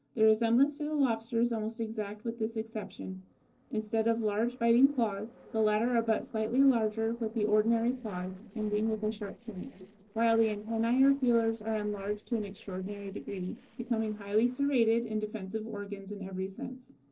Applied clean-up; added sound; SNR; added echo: neural separator model SepFormer DNS4.